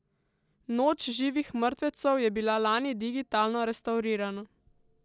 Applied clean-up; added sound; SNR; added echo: none; none; none; none.